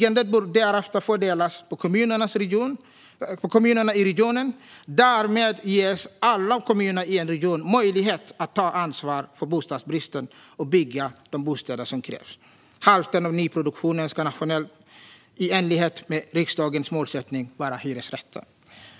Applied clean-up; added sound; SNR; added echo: none; none; none; none.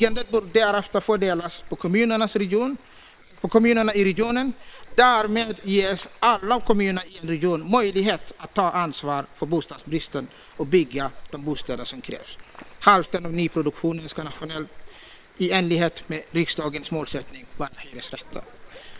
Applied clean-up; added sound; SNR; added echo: neural separator model SepFormer WHAM!.